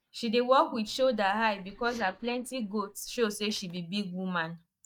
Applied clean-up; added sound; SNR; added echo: neural mask model DeepFilterNet 3.